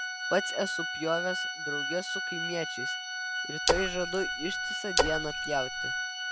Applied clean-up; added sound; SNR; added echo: none; Splash, splatter + Organ; -2 dB; none.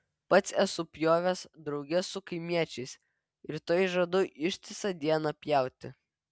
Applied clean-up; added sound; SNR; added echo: none; none; none; none.